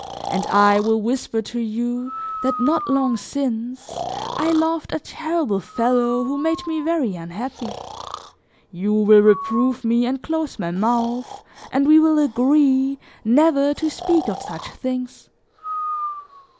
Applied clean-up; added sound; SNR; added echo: none; Breathing; 12 dB; none.